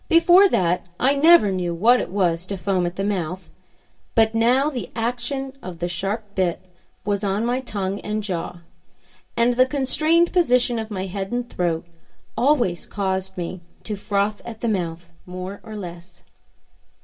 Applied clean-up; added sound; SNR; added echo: none; none; none; reverberation time 0.2 s.